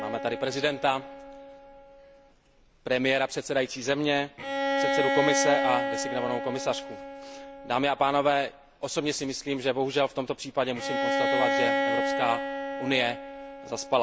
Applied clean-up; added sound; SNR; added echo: none; Bowed string instrument; 3 dB; none.